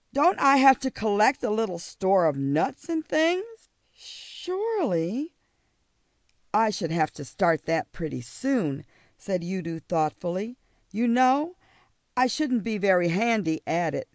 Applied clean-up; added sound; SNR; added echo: none; none; none; none.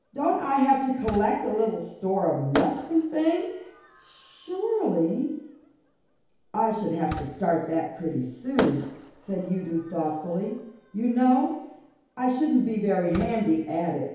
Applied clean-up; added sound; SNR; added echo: none; Fireworks; 14 dB; reverberation time 2.2 s.